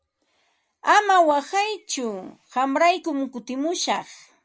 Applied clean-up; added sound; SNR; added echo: none; none; none; none.